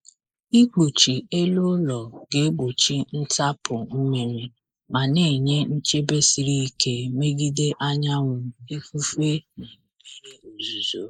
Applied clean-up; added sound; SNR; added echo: neural mask model Resemble Enhance denoiser.